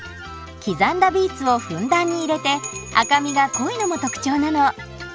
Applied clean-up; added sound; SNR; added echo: none; Bell; 16 dB; none.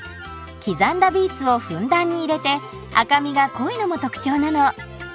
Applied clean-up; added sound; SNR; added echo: none; none; none; none.